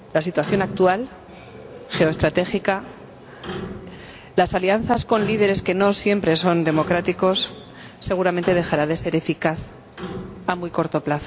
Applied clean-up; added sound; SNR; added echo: none; Clock; 13 dB; none.